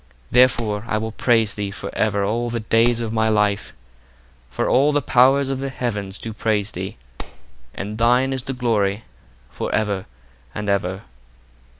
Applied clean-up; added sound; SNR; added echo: none; Clapping; 8 dB; none.